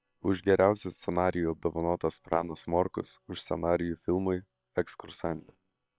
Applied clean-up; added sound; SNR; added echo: neural separator model SepFormer WHAM!.